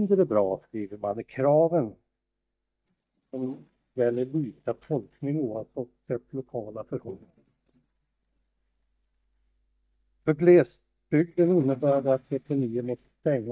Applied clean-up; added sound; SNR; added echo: neural mask model DeepFilterNet 3.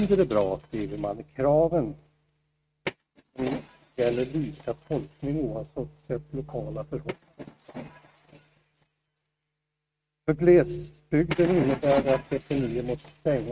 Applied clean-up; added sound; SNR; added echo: neural mask model RNNoise.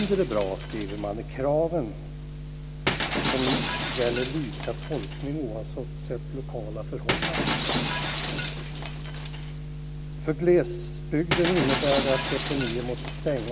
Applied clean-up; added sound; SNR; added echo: none; Shatter; 4 dB; none.